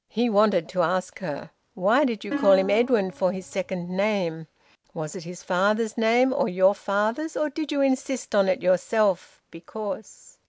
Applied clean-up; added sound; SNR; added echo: none; Plucked string instrument; 11 dB; none.